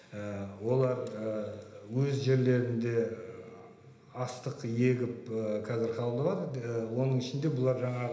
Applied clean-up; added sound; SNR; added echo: none; none; none; reverberation time 1.0 s.